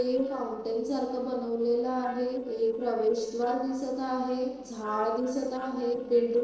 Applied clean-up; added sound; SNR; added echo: neural separator model SepFormer DNS4.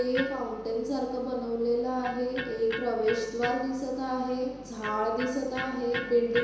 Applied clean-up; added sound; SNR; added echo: none; Electric guitar; 11 dB; reverberation time 1.0 s.